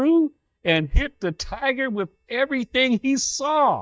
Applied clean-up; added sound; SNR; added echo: neural mask model DeepFilterNet 3.